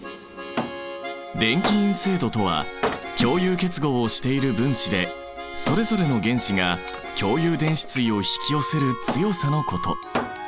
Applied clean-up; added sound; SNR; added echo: none; Wood; 11 dB; none.